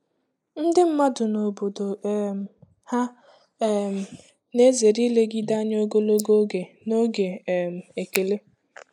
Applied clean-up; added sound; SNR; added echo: neural mask model Resemble Enhance denoiser.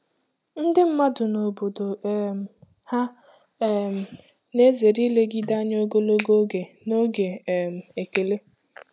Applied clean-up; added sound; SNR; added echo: none; Finger snapping; 9 dB; none.